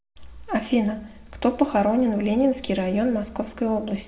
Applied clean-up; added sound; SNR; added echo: none; none; none; reverberation time 0.5 s.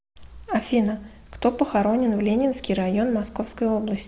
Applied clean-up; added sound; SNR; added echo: none; none; none; none.